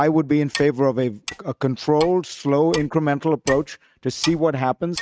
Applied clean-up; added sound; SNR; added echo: neural mask model RNNoise.